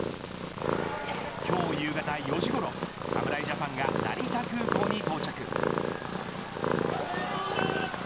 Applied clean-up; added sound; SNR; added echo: none; Purr; -2 dB; none.